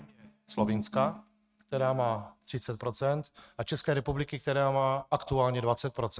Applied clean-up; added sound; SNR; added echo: neural mask model RNNoise.